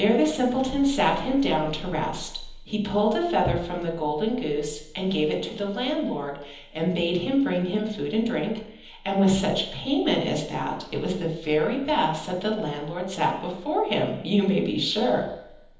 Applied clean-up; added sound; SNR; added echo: none; none; none; reverberation time 1.3 s.